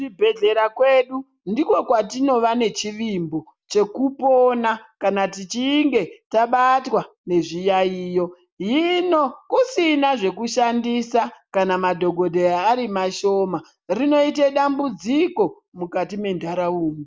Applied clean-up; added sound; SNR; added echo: none; none; none; none.